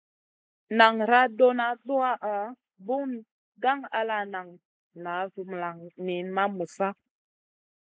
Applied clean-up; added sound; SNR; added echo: neural mask model Resemble Enhance denoiser.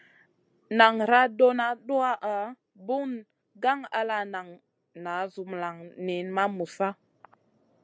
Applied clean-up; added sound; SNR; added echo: none; none; none; none.